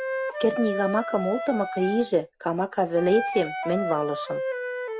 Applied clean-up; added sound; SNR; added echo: none; Wind instrument, woodwind instrument; 6 dB; none.